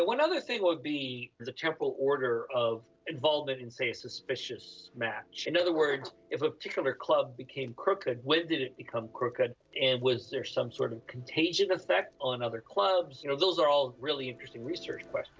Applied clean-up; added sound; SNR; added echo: none; none; none; none.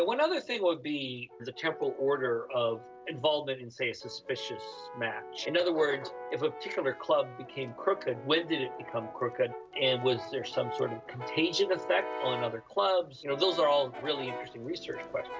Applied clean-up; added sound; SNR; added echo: none; Brass instrument; 12 dB; none.